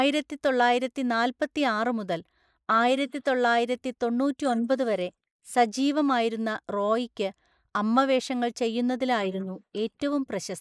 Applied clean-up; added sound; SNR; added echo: neural mask model Resemble Enhance denoiser.